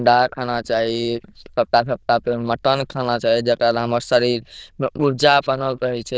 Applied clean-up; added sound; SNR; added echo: neural diffusion model UNIVERSE++.